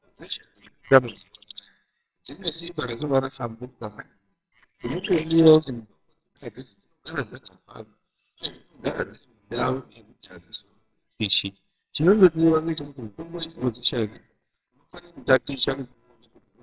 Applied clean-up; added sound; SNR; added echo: neural separator model SepFormer WHAMR!.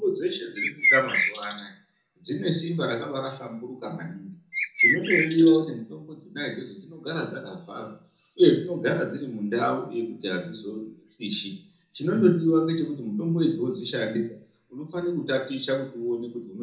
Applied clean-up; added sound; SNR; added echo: none; Bird; -1 dB; reverberation time 0.6 s.